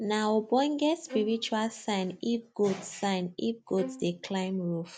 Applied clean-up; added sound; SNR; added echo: none; Bowed string instrument; 13 dB; none.